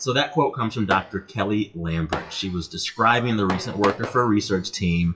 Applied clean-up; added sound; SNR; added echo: classical method WPE with log-MMSE.